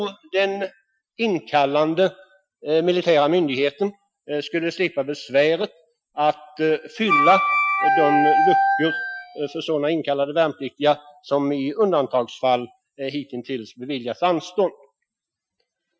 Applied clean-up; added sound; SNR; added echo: classical method Wiener filter.